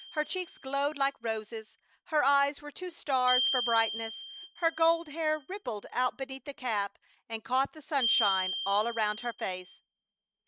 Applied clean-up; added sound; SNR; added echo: neural mask model RNNoise.